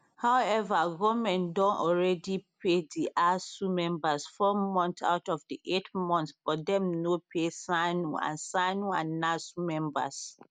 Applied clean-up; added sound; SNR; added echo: none; none; none; none.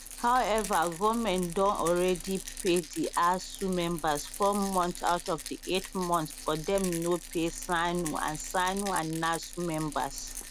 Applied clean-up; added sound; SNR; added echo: none; Rattle; 12 dB; none.